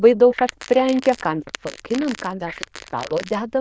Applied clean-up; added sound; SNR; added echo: neural diffusion model UNIVERSE++.